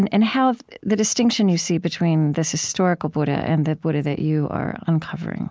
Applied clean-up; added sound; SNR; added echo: none; none; none; none.